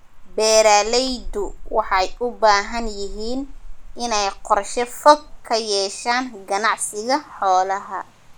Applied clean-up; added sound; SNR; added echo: none; Rain; 13 dB; none.